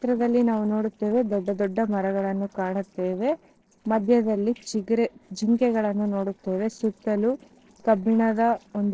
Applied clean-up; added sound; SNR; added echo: neural separator model SepFormer DNS4.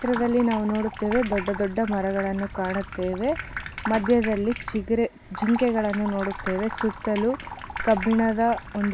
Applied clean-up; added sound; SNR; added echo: none; Sink (filling or washing) / Water tap, faucet; 10 dB; none.